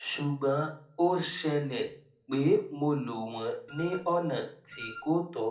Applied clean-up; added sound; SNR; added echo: none; Wind instrument, woodwind instrument; 16 dB; reverberation time 0.4 s.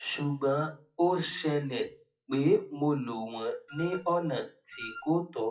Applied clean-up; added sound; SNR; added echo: classical method WPE with log-MMSE.